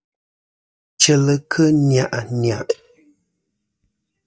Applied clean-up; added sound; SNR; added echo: neural mask model DeepFilterNet 3.